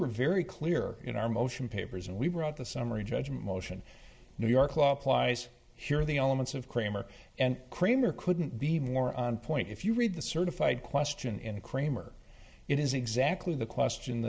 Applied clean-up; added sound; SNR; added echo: none; none; none; none.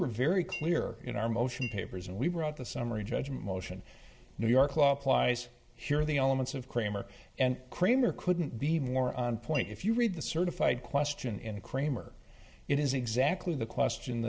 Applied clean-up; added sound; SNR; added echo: none; Chink, clink; 16 dB; none.